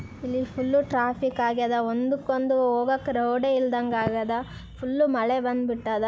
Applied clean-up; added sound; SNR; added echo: none; none; none; none.